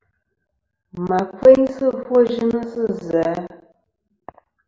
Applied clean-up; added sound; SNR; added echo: none; none; none; none.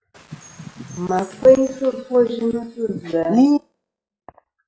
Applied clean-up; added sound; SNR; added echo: classical method log-MMSE.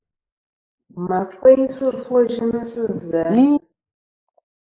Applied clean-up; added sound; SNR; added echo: neural mask model Resemble Enhance denoiser.